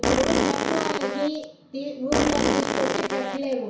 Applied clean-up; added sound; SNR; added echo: none; Fart; -4 dB; reverberation time 0.6 s.